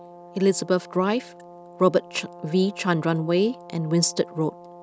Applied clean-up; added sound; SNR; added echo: none; Brass instrument; 19 dB; none.